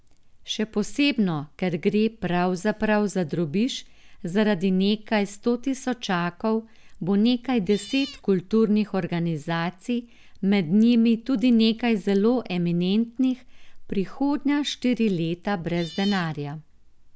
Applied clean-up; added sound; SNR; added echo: none; Cat; 15 dB; none.